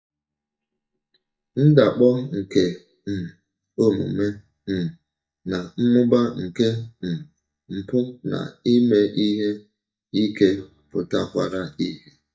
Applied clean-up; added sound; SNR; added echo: neural mask model DeepFilterNet 3.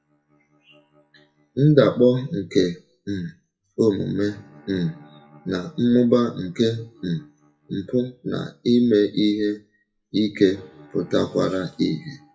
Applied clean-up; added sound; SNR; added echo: classical method WPE with log-MMSE.